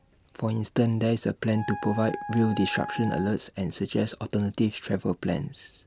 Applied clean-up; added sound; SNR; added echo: none; Wind instrument, woodwind instrument; 12 dB; none.